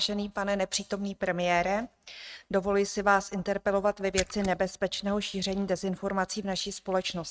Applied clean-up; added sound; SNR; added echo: neural mask model RNNoise.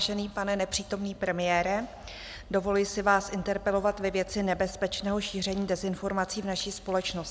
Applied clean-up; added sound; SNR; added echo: none; none; none; none.